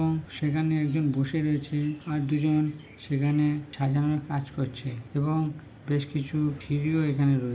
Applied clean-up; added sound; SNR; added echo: none; none; none; none.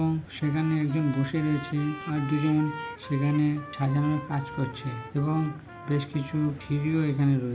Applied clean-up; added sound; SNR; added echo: none; Trumpet; 15 dB; none.